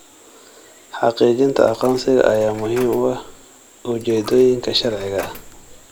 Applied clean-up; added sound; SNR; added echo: none; Coin (dropping); 19 dB; none.